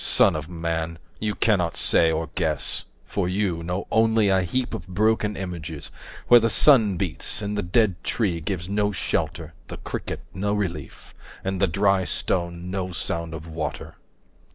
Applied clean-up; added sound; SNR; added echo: none; none; none; none.